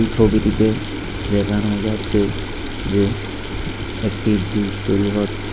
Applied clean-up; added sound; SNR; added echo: none; Sink (filling or washing) / Water tap, faucet; 12 dB; none.